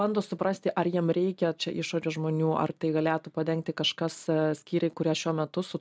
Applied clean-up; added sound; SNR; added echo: none; none; none; none.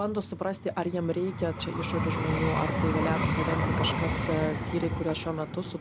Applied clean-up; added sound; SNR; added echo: none; Vehicle; 0 dB; none.